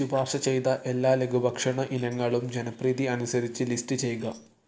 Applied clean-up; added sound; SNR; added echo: neural separator model SepFormer DNS4.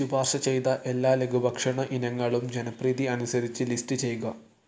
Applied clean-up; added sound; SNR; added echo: none; none; none; none.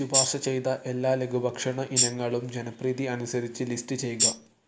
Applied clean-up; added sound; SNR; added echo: none; Tambourine; -5 dB; none.